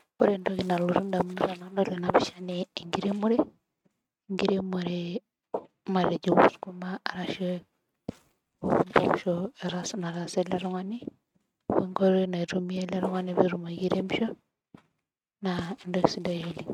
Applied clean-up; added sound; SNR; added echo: neural mask model RNNoise.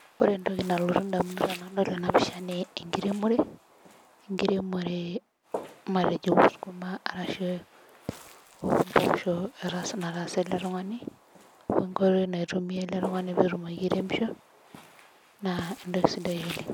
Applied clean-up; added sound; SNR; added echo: none; Walk, footsteps; 17 dB; none.